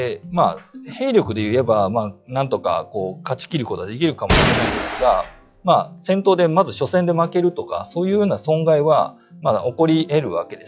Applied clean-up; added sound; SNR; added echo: classical method log-MMSE.